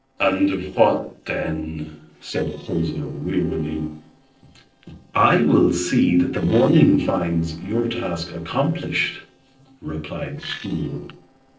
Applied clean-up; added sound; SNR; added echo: neural separator model SepFormer DNS4.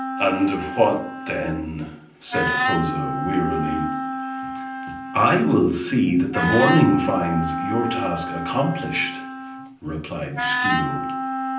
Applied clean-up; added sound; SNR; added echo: none; Wind instrument, woodwind instrument; 4 dB; reverberation time 0.6 s.